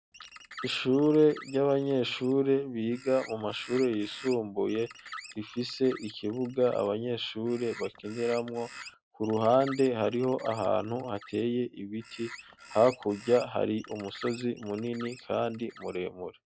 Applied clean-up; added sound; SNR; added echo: none; Bird; 19 dB; none.